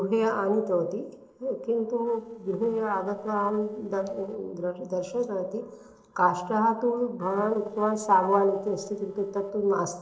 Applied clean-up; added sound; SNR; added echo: neural separator model SepFormer DNS4.